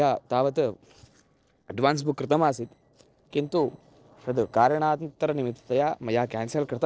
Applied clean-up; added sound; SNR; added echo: neural separator model SepFormer DNS4.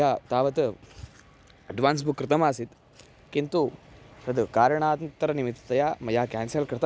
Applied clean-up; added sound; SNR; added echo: none; none; none; none.